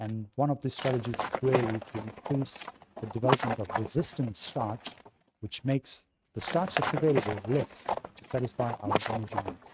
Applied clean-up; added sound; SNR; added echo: neural mask model RNNoise.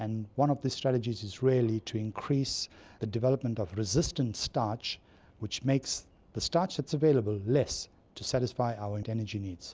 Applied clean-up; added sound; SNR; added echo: none; none; none; none.